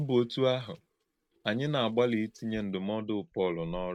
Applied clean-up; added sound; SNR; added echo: neural mask model RNNoise.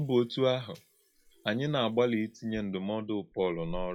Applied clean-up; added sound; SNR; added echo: classical method log-MMSE.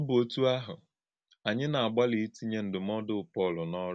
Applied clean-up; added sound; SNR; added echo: none; none; none; none.